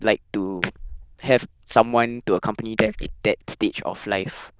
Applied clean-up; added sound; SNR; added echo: neural diffusion model UNIVERSE++.